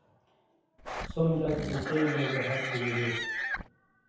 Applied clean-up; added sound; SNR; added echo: none; Livestock, farm animals, working animals; 2 dB; reverberation time 0.9 s.